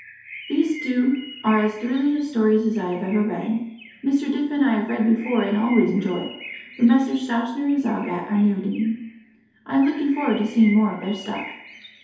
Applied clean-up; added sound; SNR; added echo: none; Bird; 19 dB; reverberation time 2.2 s.